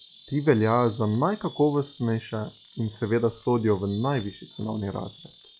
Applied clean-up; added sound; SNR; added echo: classical method log-MMSE.